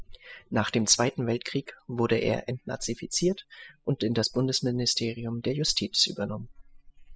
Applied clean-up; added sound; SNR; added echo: classical method spectral subtraction.